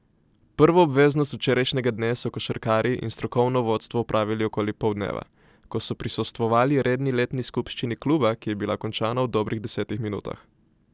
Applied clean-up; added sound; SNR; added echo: none; none; none; none.